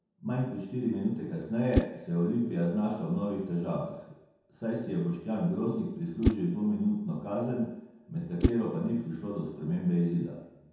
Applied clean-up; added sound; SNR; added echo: none; Whoosh, swoosh, swish; 5 dB; reverberation time 0.9 s.